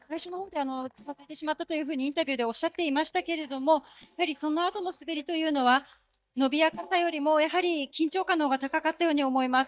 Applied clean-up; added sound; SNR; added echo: neural mask model DeepFilterNet 3.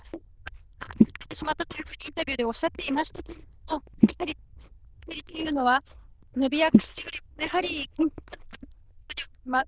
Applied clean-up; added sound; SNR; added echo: neural diffusion model UNIVERSE++.